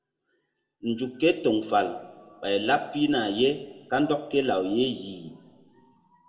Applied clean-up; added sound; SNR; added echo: none; none; none; reverberation time 1.1 s.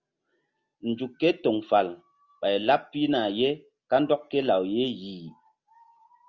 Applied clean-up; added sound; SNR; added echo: none; none; none; none.